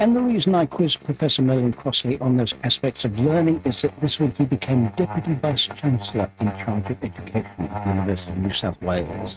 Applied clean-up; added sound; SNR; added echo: neural mask model RNNoise.